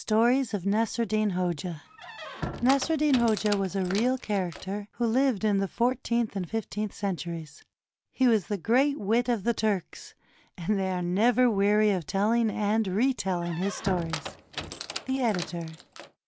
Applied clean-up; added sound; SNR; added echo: none; Squeak; 11 dB; none.